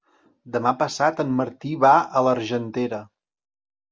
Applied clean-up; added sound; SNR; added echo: none; none; none; none.